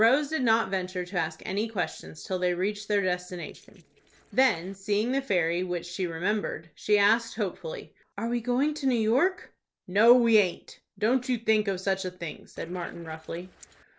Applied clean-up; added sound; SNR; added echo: neural separator model SepFormer DNS4.